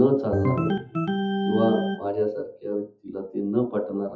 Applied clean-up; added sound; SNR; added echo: classical method WPE with log-MMSE.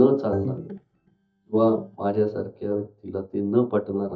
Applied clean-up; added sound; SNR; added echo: neural mask model DeepFilterNet 3.